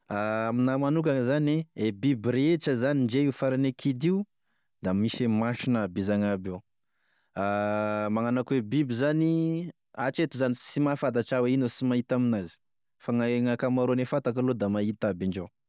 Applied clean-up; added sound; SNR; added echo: none; none; none; none.